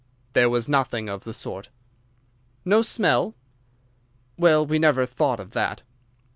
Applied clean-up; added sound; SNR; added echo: none; none; none; none.